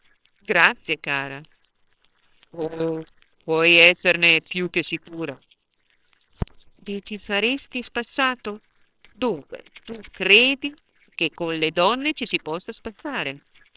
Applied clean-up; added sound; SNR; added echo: neural separator model SepFormer WHAMR!.